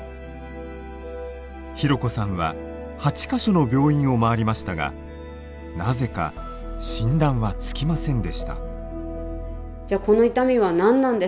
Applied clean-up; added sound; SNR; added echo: none; none; none; none.